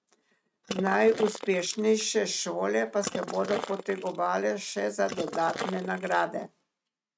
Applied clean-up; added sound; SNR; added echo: neural mask model RNNoise.